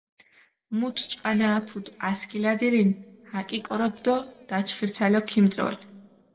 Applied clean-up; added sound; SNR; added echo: neural separator model SepFormer DNS4.